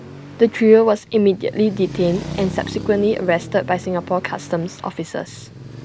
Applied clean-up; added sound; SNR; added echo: none; Traffic noise, roadway noise; 14 dB; none.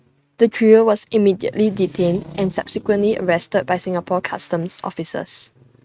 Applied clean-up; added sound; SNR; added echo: neural mask model RNNoise.